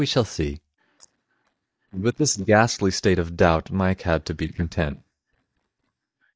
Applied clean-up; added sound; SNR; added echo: neural mask model DeepFilterNet 3.